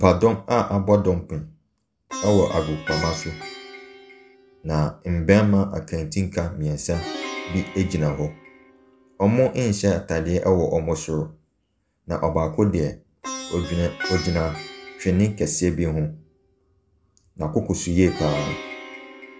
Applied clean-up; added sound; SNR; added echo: none; Plucked string instrument; 15 dB; none.